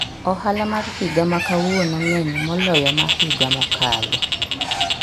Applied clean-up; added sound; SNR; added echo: none; Bird; 1 dB; none.